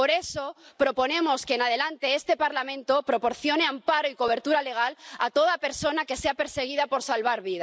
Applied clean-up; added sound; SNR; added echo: none; none; none; none.